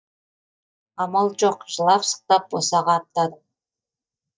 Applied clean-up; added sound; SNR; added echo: neural mask model DeepFilterNet 3.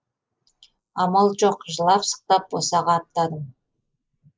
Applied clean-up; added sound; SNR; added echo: neural mask model Resemble Enhance denoiser.